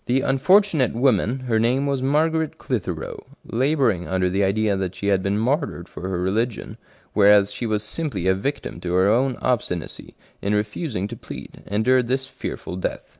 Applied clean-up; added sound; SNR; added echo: none; none; none; none.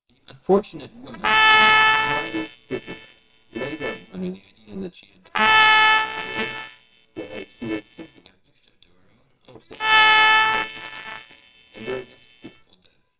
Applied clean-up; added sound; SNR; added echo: neural separator model SepFormer WHAMR!.